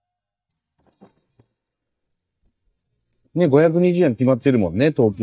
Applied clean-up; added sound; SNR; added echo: neural mask model DeepFilterNet 3.